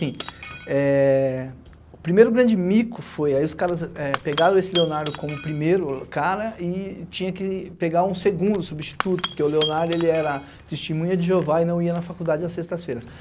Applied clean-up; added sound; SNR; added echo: none; Shatter / Crushing; 15 dB; none.